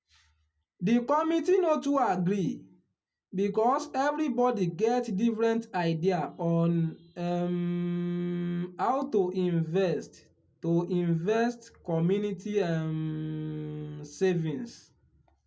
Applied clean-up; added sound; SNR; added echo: none; none; none; none.